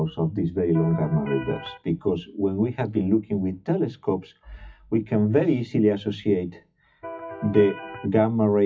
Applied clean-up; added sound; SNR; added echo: classical method WPE with log-MMSE.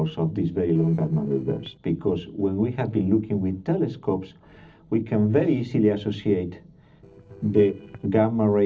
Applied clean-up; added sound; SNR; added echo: neural separator model SepFormer DNS4.